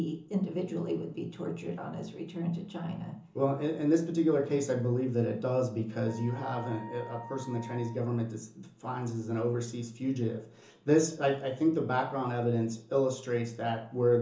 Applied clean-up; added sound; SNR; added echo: none; Wind instrument, woodwind instrument; 17 dB; reverberation time 0.8 s.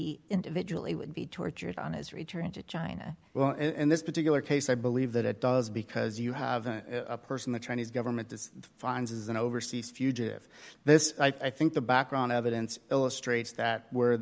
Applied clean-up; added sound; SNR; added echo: none; none; none; none.